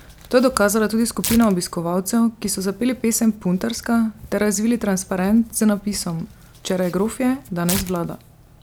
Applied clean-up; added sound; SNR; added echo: none; Tearing; 16 dB; none.